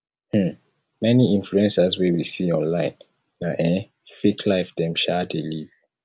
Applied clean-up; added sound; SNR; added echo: none; none; none; none.